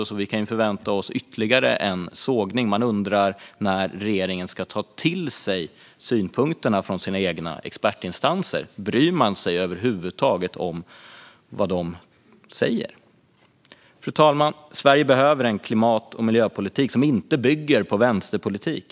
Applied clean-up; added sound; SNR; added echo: none; none; none; none.